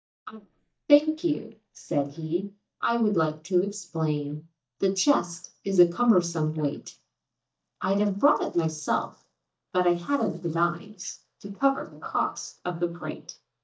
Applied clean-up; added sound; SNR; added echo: neural mask model DeepFilterNet 3.